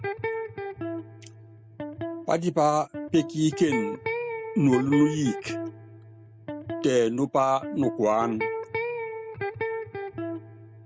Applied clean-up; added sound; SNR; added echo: none; Electric guitar; 6 dB; none.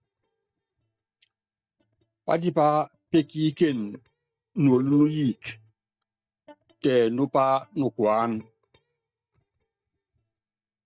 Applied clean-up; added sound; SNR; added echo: neural mask model DeepFilterNet 3.